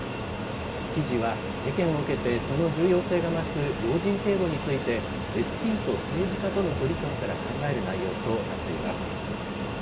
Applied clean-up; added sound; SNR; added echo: none; Fixed-wing aircraft, airplane; 3 dB; reverberation time 0.2 s.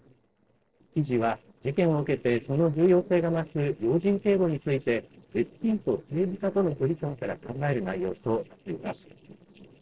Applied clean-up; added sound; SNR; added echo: neural separator model SepFormer DNS4.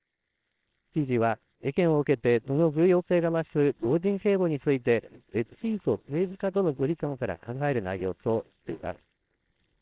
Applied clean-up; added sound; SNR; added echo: neural separator model SepFormer WHAMR!.